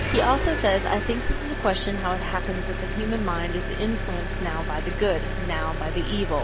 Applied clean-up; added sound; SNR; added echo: none; Engine; 1 dB; none.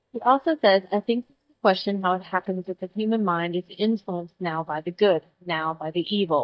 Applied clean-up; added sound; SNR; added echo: neural mask model DeepFilterNet 3.